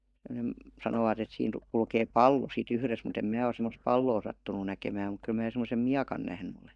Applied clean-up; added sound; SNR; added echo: neural mask model DeepFilterNet 3.